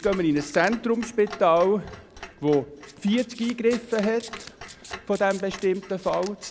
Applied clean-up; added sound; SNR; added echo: none; Clock + Domestic sounds, home sounds; 17 dB; none.